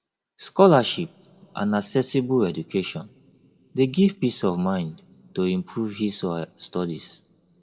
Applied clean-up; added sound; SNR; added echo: none; none; none; reverberation time 0.8 s.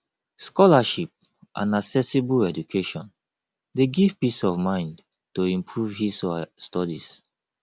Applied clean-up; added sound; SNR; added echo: none; none; none; none.